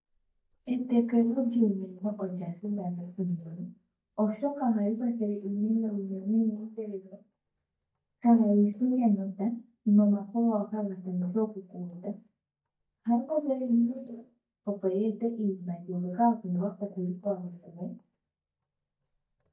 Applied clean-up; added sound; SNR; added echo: neural mask model DeepFilterNet 3.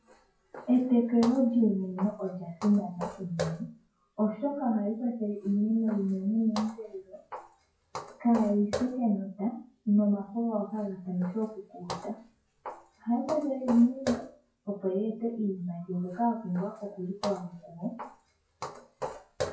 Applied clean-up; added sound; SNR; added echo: classical method WPE with log-MMSE.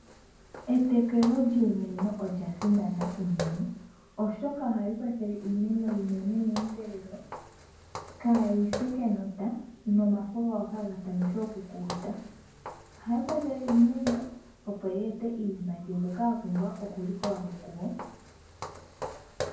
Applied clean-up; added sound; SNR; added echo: none; Walk, footsteps; 14 dB; reverberation time 0.9 s.